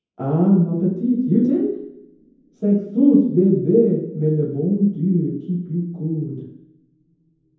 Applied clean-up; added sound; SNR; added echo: none; none; none; reverberation time 0.9 s.